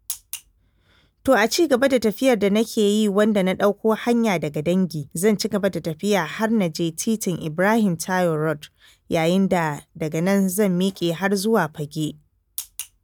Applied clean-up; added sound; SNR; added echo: none; none; none; none.